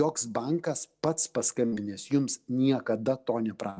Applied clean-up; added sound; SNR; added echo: none; none; none; none.